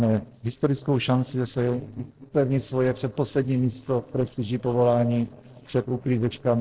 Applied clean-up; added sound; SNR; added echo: neural separator model SepFormer DNS4.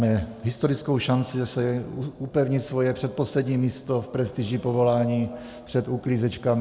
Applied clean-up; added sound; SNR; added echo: none; none; none; none.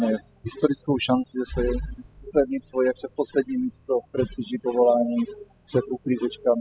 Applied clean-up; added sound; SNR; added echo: classical method spectral subtraction.